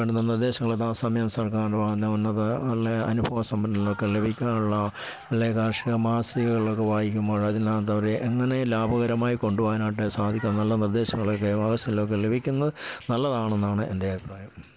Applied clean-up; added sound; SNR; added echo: none; none; none; none.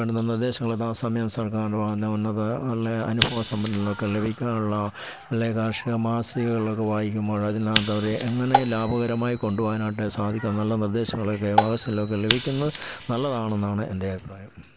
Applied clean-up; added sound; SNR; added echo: none; Marimba, xylophone + Scissors; 8 dB; none.